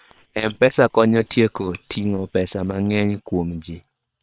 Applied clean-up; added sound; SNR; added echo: neural separator model SepFormer WHAM!.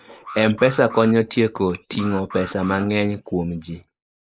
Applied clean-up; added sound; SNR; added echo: neural mask model Resemble Enhance denoiser.